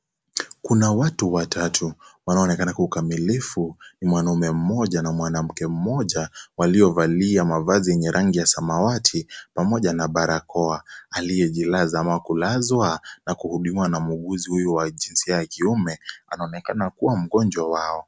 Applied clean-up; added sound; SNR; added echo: none; none; none; none.